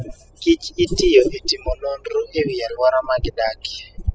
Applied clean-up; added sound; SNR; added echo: classical method spectral subtraction.